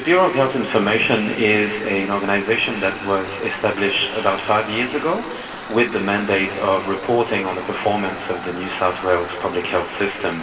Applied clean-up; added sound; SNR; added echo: none; Tools; 14 dB; reverberation time 2.4 s.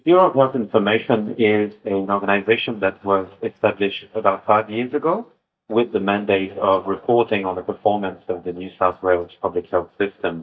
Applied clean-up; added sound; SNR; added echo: neural mask model DeepFilterNet 3.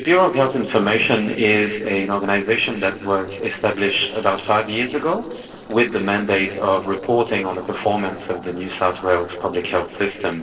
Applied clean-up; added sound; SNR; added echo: neural separator model SepFormer DNS4.